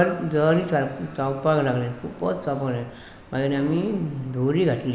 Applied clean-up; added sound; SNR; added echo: none; none; none; none.